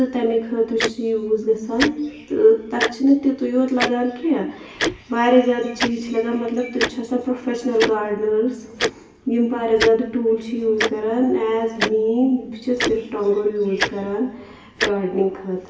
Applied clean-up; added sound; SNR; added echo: none; Tick-tock; 9 dB; reverberation time 1.0 s.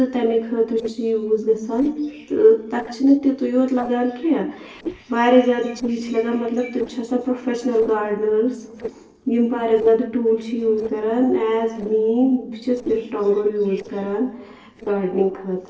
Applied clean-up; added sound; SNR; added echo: neural separator model SepFormer DNS4.